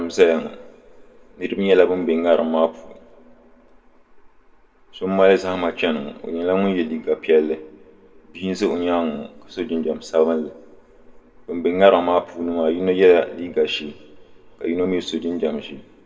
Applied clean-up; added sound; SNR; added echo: none; none; none; reverberation time 1.0 s.